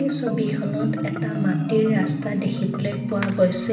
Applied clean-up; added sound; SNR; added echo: none; Marimba, xylophone; 2 dB; reverberation time 1.0 s.